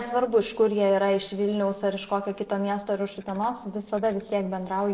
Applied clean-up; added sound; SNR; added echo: neural separator model SepFormer DNS4.